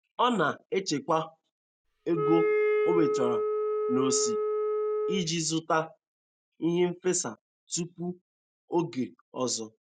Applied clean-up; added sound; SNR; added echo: none; Wind instrument, woodwind instrument; -3 dB; none.